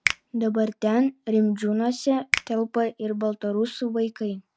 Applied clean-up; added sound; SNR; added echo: none; Finger snapping; 10 dB; none.